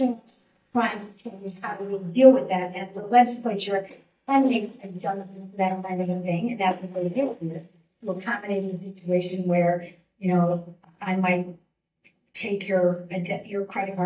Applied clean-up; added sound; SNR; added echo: neural mask model DeepFilterNet 3.